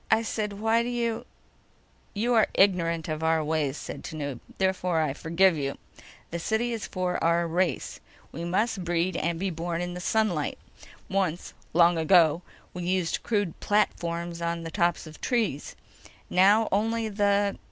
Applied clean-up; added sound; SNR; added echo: none; none; none; none.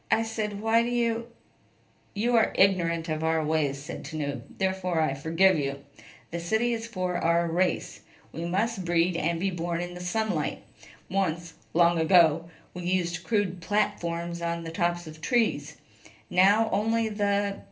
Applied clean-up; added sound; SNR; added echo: none; none; none; reverberation time 0.3 s.